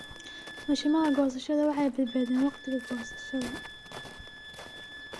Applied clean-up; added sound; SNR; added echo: none; Wind instrument, woodwind instrument + Walk, footsteps; 13 dB; none.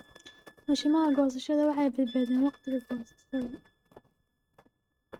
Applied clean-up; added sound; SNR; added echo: neural mask model RNNoise.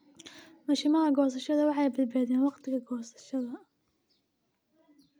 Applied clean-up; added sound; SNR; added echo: none; none; none; none.